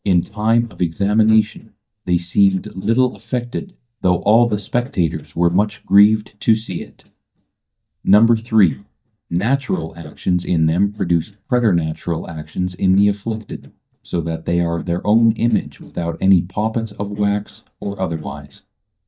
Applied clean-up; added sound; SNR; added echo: neural mask model DeepFilterNet 3.